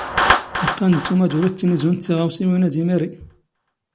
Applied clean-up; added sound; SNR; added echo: none; Clapping; 5 dB; none.